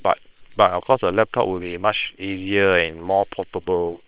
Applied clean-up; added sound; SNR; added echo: neural separator model SepFormer WHAM!.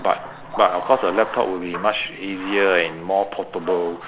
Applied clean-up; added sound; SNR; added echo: none; Bathtub (filling or washing); 13 dB; none.